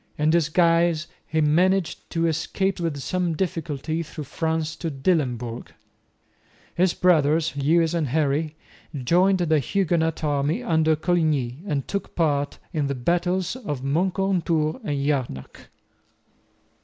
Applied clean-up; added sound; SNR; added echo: none; none; none; none.